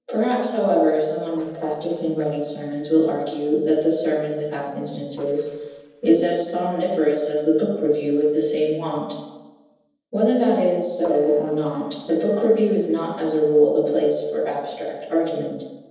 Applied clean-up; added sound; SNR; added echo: neural separator model SepFormer DNS4.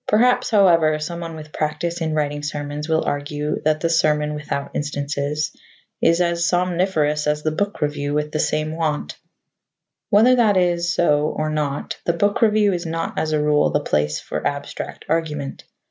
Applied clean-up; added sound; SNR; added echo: none; none; none; none.